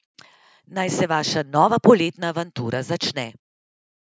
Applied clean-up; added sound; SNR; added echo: none; none; none; none.